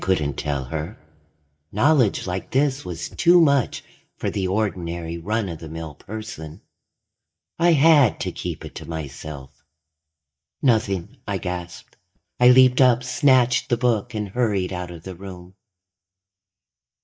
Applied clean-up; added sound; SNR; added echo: neural mask model DeepFilterNet 3.